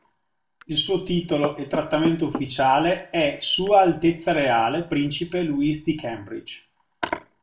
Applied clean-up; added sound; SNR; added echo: none; Knock / Wood; 13 dB; reverberation time 0.2 s.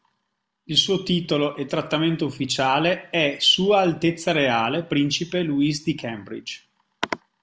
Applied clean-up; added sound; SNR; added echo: none; none; none; none.